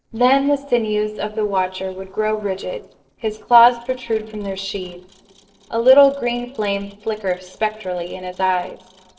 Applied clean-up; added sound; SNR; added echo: neural separator model SepFormer DNS4.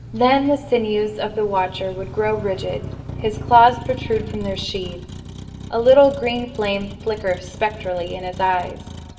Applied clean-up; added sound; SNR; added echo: none; Motor vehicle (road); 13 dB; reverberation time 2.4 s.